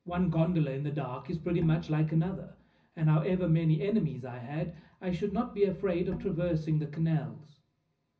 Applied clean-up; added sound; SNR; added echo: none; Bowed string instrument; 19 dB; reverberation time 0.4 s.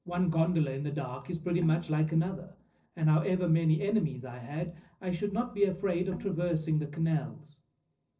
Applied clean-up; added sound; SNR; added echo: neural separator model SepFormer DNS4.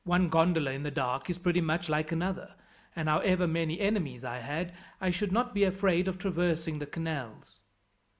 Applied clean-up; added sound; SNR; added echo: none; none; none; none.